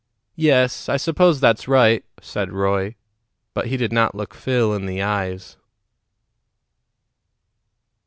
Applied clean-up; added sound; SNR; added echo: none; none; none; none.